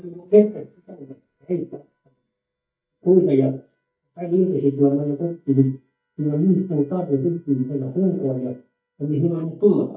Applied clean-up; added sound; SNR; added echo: neural mask model DeepFilterNet 3.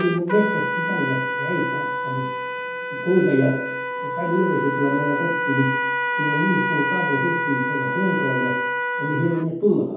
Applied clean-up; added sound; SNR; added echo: none; Trumpet; 1 dB; reverberation time 0.9 s.